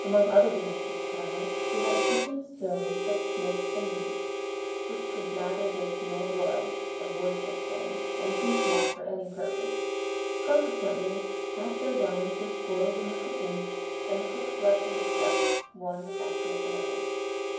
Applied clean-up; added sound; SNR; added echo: none; Harmonica; -1 dB; reverberation time 0.9 s.